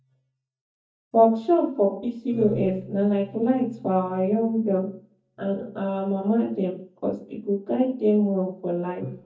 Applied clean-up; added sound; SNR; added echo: neural mask model DeepFilterNet 3.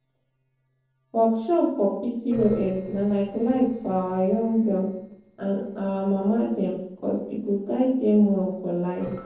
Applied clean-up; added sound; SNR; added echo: neural separator model SepFormer DNS4.